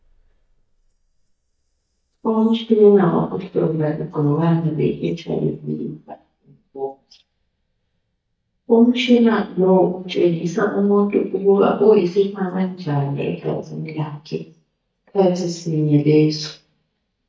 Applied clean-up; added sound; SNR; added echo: neural mask model DeepFilterNet 3.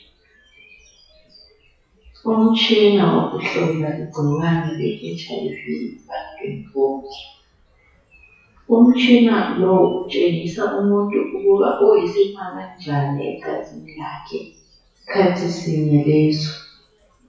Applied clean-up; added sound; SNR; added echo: classical method WPE with log-MMSE.